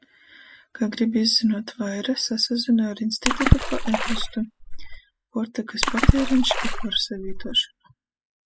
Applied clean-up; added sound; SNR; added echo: classical method spectral subtraction.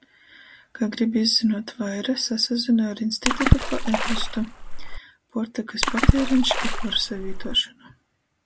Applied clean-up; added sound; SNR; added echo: none; Water / Splash, splatter; -4 dB; none.